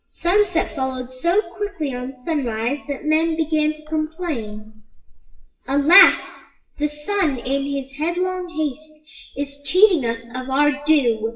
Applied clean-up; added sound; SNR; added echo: classical method WPE with log-MMSE.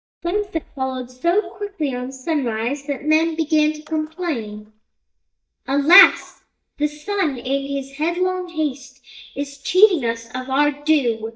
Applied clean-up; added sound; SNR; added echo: neural mask model DeepFilterNet 3.